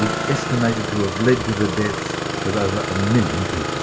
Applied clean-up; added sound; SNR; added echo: none; Engine starting; 3 dB; reverberation time 0.1 s.